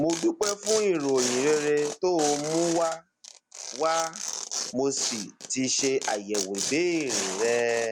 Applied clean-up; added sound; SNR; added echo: none; Tearing; 8 dB; none.